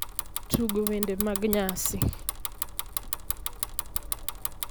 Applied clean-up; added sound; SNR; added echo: none; Bicycle; 2 dB; none.